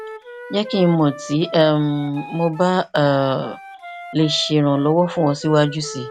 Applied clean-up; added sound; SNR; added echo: none; Wind instrument, woodwind instrument; 16 dB; none.